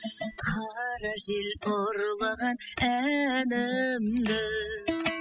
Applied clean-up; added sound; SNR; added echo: classical method spectral subtraction.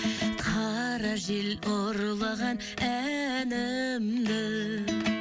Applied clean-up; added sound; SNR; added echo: none; none; none; none.